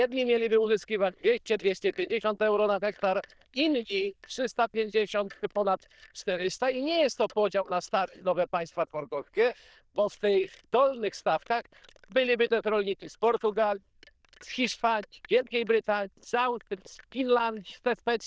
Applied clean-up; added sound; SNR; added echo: neural diffusion model UNIVERSE++.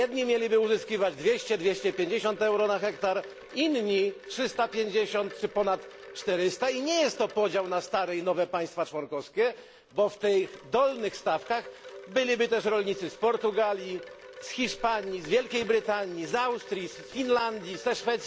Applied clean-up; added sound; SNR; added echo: none; Wind chime; 18 dB; none.